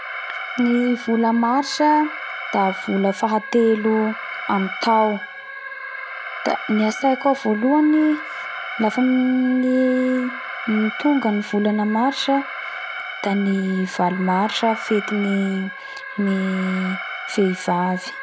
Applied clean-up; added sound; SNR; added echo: none; Alarm; 10 dB; none.